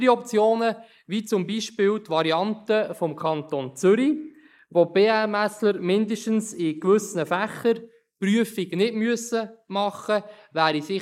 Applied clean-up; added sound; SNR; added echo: neural mask model Resemble Enhance denoiser.